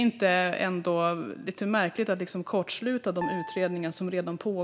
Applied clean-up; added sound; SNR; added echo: none; Piano; 12 dB; none.